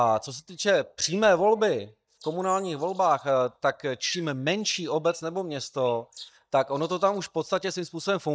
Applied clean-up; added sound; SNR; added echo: neural mask model DeepFilterNet 3.